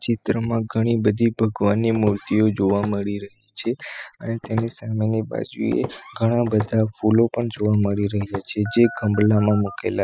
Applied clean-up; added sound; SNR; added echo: classical method spectral subtraction.